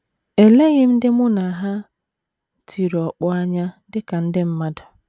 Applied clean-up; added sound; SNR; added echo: none; none; none; none.